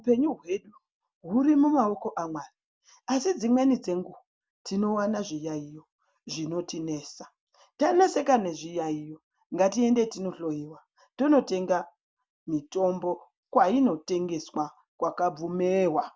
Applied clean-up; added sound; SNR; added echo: none; none; none; none.